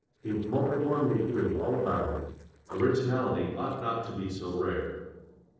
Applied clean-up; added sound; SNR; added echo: neural separator model SepFormer DNS4.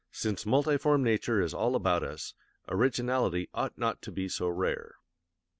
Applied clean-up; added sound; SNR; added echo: none; none; none; none.